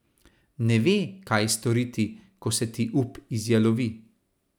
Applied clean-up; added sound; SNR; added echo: none; none; none; none.